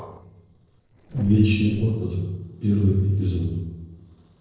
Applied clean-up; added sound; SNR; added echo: neural separator model SepFormer DNS4.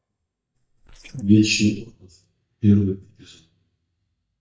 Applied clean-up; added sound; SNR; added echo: neural mask model DeepFilterNet 3.